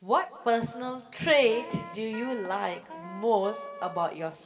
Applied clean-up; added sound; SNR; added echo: none; Wind instrument, woodwind instrument; 14 dB; reverberation time 2.3 s.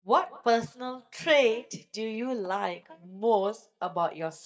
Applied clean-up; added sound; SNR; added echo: neural mask model DeepFilterNet 3.